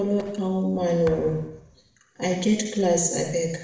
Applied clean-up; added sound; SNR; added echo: none; Thump, thud; 16 dB; reverberation time 0.7 s.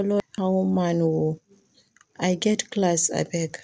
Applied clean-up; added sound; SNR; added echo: none; none; none; none.